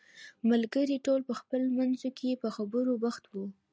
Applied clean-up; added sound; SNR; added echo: none; none; none; none.